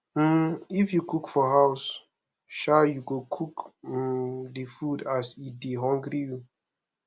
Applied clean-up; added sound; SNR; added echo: none; none; none; none.